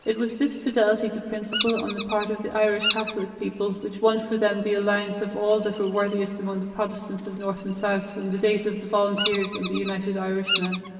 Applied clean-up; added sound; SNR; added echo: none; Bird vocalization, bird call, bird song; 2 dB; reverberation time 2.6 s.